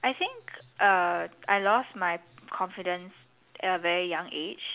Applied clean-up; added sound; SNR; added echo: none; none; none; none.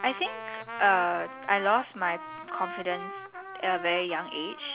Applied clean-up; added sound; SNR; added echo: none; Trumpet; 11 dB; none.